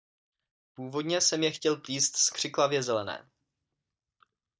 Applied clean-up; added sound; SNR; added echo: neural mask model DeepFilterNet 3.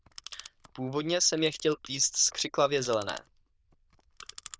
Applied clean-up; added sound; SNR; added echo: neural diffusion model UNIVERSE++.